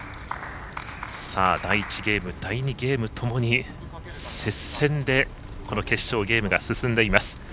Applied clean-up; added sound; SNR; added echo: none; none; none; none.